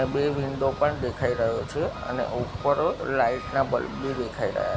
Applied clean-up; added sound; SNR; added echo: none; Engine; 15 dB; none.